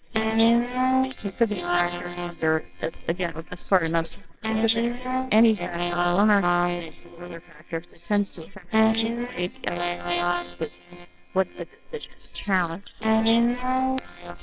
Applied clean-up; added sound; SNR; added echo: neural separator model SepFormer WHAMR!.